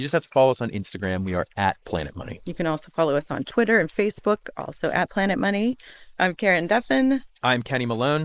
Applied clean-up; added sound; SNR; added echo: neural mask model Resemble Enhance denoiser.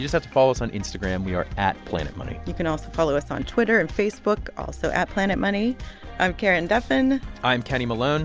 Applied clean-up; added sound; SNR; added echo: none; none; none; none.